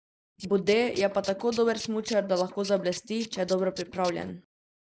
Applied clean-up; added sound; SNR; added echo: neural mask model Resemble Enhance denoiser.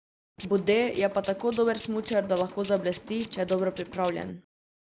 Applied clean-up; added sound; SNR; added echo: none; Tools; 14 dB; none.